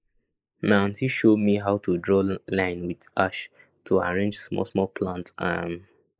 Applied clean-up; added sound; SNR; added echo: neural mask model Resemble Enhance denoiser.